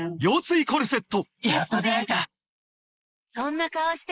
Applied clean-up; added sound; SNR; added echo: neural mask model Resemble Enhance denoiser.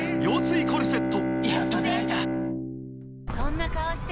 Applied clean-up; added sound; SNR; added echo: none; Bowed string instrument; -2 dB; none.